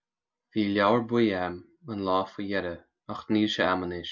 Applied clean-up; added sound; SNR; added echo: none; none; none; none.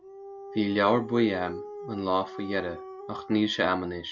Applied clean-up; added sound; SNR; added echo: none; Dog; 13 dB; none.